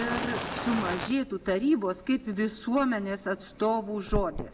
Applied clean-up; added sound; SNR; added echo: none; Fire; 8 dB; reverberation time 1.0 s.